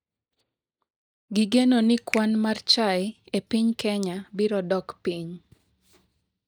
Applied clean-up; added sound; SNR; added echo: neural mask model DeepFilterNet 3.